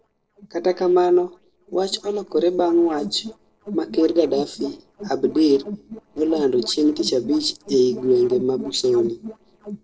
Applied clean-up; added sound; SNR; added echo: neural separator model SepFormer DNS4.